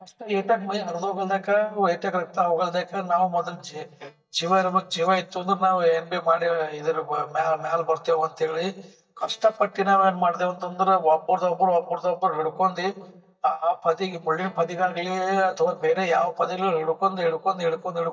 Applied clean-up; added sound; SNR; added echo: neural mask model DeepFilterNet 3.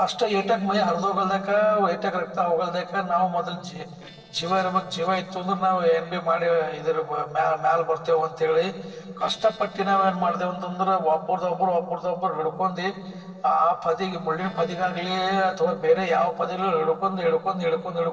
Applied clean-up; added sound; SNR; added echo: neural separator model SepFormer DNS4.